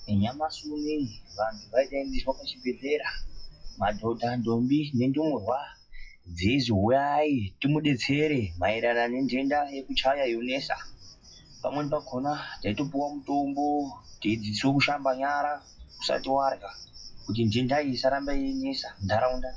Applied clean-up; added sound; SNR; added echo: classical method WPE with log-MMSE.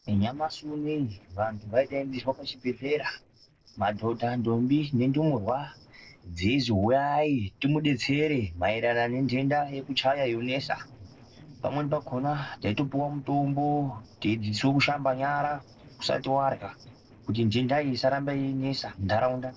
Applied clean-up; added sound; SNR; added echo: neural separator model SepFormer DNS4.